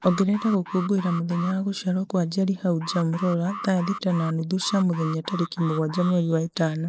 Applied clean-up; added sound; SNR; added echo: neural mask model Resemble Enhance denoiser.